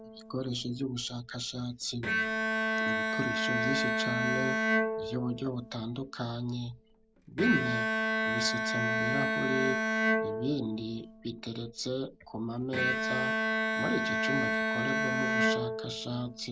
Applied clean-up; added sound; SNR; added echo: none; Bowed string instrument; -3 dB; none.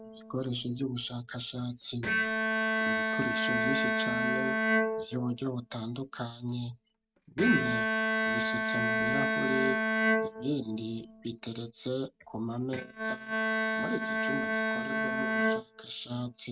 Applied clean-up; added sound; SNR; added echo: neural mask model RNNoise.